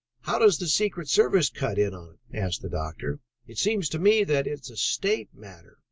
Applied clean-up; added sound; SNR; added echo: none; none; none; none.